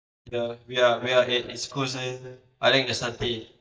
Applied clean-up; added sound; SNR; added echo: neural mask model DeepFilterNet 3.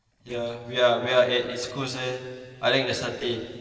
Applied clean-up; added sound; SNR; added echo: neural separator model SepFormer DNS4.